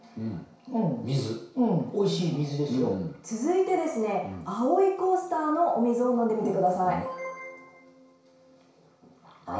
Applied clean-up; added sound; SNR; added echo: none; none; none; reverberation time 0.6 s.